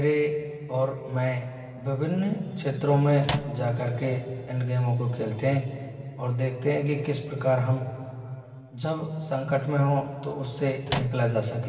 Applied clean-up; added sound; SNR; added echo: none; Microwave oven; 5 dB; reverberation time 2.8 s.